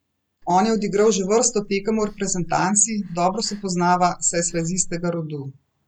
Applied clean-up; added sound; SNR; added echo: none; Breathing; 17 dB; none.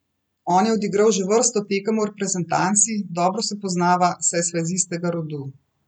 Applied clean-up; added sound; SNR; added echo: none; none; none; none.